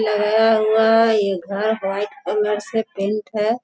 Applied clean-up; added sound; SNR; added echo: none; none; none; none.